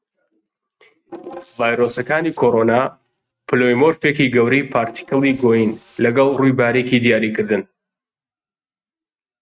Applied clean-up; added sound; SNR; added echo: neural mask model RNNoise.